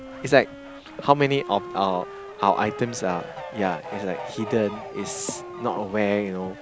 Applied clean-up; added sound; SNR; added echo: none; Fowl + Wind instrument, woodwind instrument; 12 dB; none.